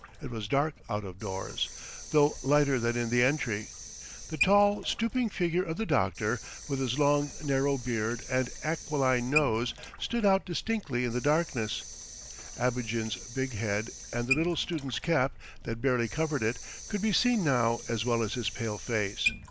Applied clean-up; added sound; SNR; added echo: none; Sink (filling or washing) / Water tap, faucet; 12 dB; none.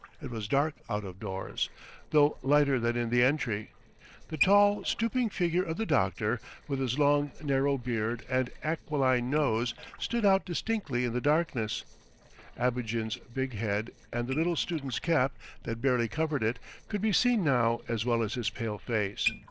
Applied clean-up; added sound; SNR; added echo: neural separator model SepFormer DNS4.